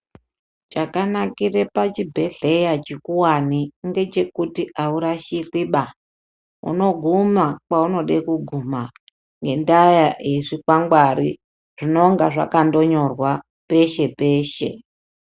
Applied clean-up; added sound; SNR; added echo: none; none; none; none.